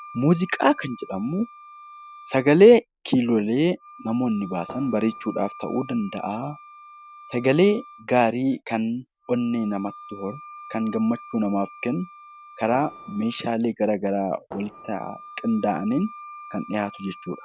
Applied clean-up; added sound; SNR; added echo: none; Wind instrument, woodwind instrument + Fireworks; 19 dB; none.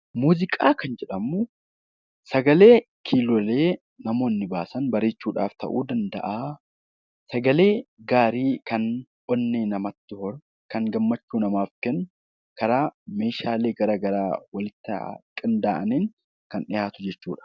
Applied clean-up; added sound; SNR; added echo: none; none; none; none.